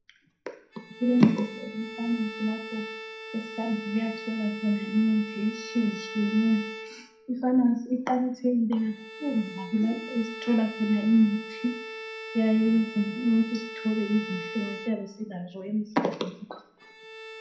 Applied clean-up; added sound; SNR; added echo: none; Bowed string instrument; 13 dB; reverberation time 0.4 s.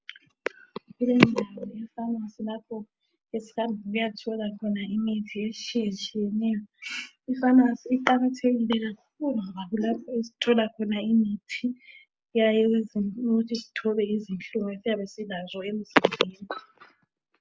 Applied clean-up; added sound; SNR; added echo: none; none; none; none.